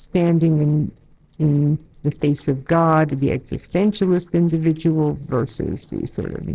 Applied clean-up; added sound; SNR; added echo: neural separator model SepFormer DNS4.